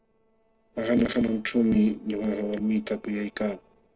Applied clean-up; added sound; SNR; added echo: neural separator model SepFormer DNS4.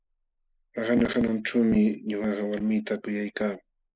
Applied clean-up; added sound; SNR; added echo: neural mask model Resemble Enhance denoiser.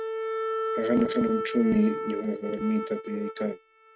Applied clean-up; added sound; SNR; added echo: neural mask model RNNoise.